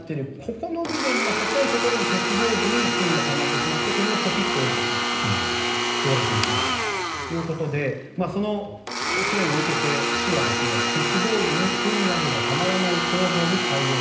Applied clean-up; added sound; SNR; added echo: none; Domestic sounds, home sounds; -2 dB; reverberation time 0.9 s.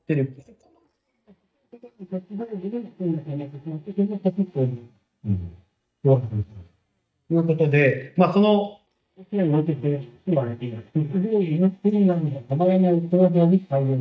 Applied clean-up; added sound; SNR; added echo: neural mask model DeepFilterNet 3.